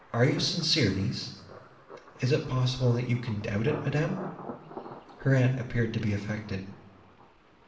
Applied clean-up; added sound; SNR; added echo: none; Thunder; 17 dB; reverberation time 0.9 s.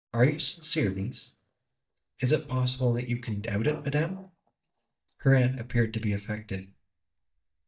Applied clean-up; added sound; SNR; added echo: neural mask model DeepFilterNet 3.